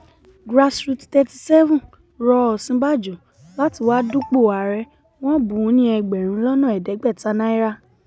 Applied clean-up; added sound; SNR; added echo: none; none; none; none.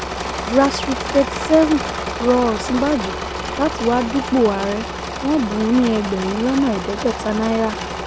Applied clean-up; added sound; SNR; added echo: none; Engine / Mechanisms; 6 dB; none.